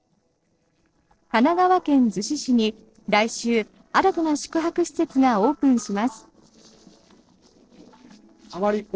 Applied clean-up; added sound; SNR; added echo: neural separator model SepFormer DNS4.